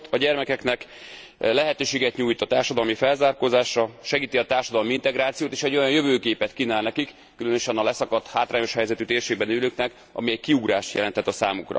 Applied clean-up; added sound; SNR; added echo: none; none; none; none.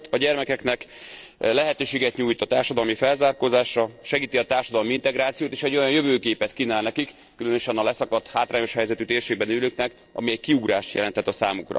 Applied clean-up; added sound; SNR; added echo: neural separator model SepFormer DNS4.